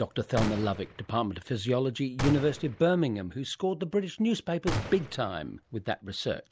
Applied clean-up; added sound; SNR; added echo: none; Gunshot, gunfire; 8 dB; none.